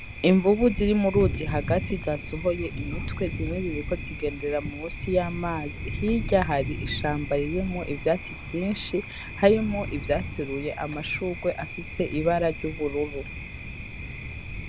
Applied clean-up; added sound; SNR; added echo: none; Thunder; 7 dB; none.